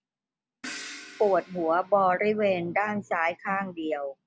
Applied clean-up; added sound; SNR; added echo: none; Crash cymbal; 17 dB; none.